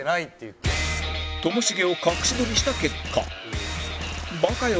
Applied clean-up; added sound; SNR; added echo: none; none; none; none.